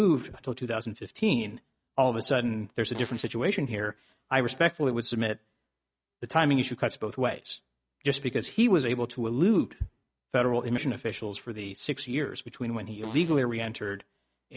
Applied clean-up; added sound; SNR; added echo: neural mask model RNNoise.